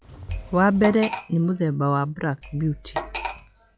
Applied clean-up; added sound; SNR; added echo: classical method log-MMSE.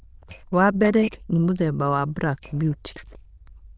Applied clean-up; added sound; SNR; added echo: neural diffusion model UNIVERSE++.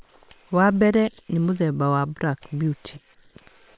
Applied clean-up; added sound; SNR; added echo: neural separator model SepFormer WHAM!.